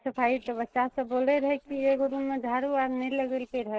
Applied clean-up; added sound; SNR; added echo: neural separator model SepFormer DNS4.